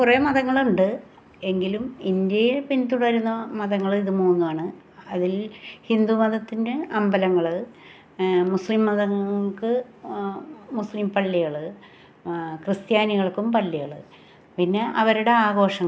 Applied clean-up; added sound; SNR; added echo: none; none; none; none.